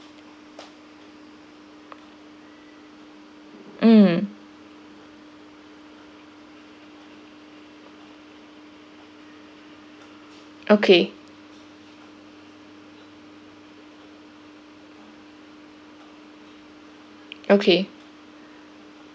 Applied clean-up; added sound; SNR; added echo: none; none; none; none.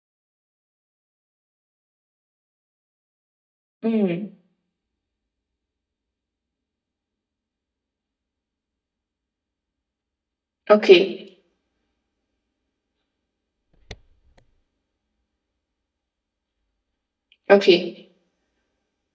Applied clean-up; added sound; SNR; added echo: neural mask model DeepFilterNet 3.